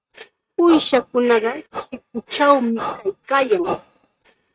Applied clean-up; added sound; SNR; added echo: neural mask model RNNoise.